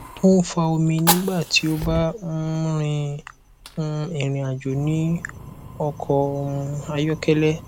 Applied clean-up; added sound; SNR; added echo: none; Fire; 11 dB; none.